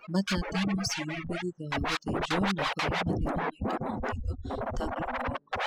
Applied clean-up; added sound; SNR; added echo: classical method spectral subtraction.